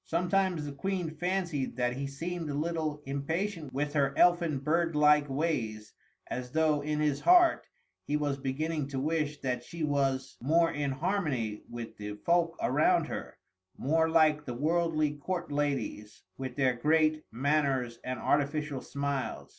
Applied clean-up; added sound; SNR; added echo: none; none; none; none.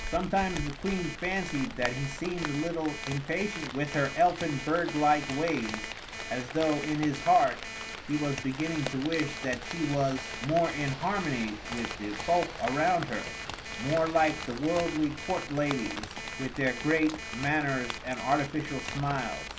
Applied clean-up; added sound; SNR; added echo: none; Alarm + Rain; 8 dB; none.